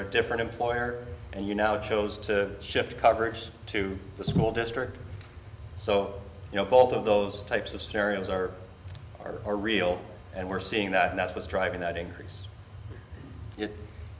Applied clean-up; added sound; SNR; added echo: none; none; none; none.